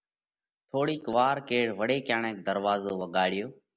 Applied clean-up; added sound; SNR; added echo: none; none; none; none.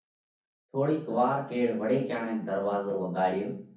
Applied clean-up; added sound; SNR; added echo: none; none; none; reverberation time 0.6 s.